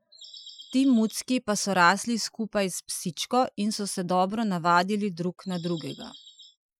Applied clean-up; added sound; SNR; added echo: classical method Wiener filter.